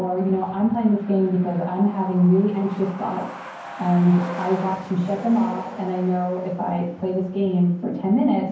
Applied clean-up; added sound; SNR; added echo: none; Truck; 17 dB; reverberation time 0.9 s.